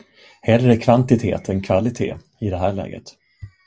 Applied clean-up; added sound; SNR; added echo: none; none; none; none.